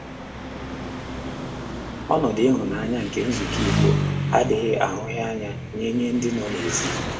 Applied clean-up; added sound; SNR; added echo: none; Engine; 3 dB; reverberation time 1.3 s.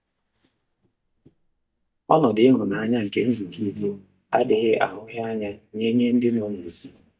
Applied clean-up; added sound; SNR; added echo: neural mask model DeepFilterNet 3.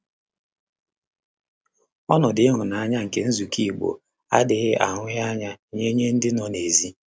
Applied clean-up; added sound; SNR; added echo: none; none; none; none.